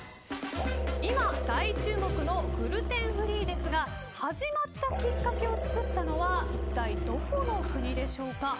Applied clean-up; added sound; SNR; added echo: none; Musical instrument; -1 dB; none.